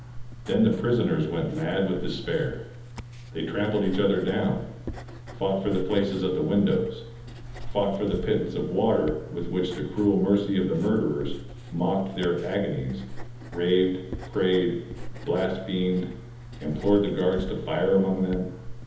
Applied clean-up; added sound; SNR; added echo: none; Writing; 11 dB; reverberation time 1.3 s.